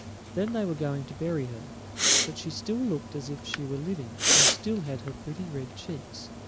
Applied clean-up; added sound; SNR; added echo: none; Respiratory sounds; -3 dB; none.